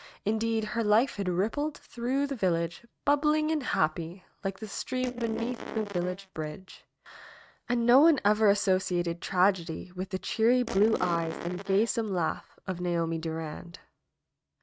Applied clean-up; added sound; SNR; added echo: neural mask model RNNoise.